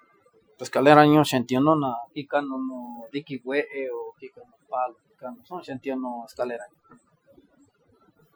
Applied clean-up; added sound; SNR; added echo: classical method Wiener filter.